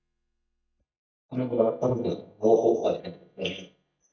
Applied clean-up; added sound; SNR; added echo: neural mask model DeepFilterNet 3.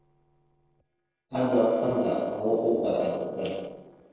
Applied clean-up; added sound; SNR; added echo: neural separator model SepFormer DNS4.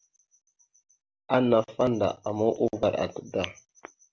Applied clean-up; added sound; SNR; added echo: none; none; none; none.